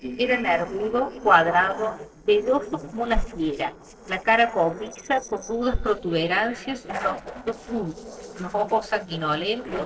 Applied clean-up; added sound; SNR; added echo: neural separator model SepFormer DNS4.